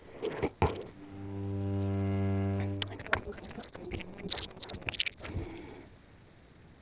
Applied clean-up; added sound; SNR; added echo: neural separator model SepFormer DNS4.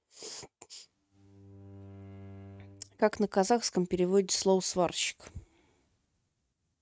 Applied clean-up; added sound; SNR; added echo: neural mask model RNNoise.